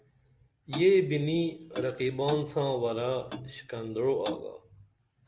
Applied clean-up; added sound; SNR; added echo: none; Clock; 14 dB; none.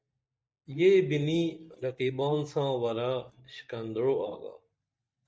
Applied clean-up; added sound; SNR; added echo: neural mask model DeepFilterNet 3.